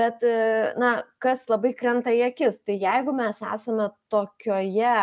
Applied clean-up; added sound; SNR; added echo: none; none; none; none.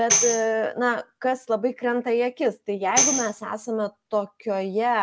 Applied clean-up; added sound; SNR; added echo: none; Tambourine; 2 dB; none.